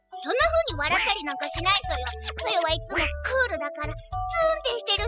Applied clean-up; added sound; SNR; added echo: classical method spectral subtraction.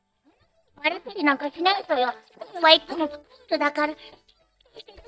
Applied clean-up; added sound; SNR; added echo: neural mask model DeepFilterNet 3.